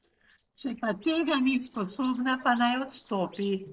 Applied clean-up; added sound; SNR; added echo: neural separator model SepFormer DNS4.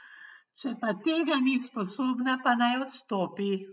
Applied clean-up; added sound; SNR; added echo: none; none; none; none.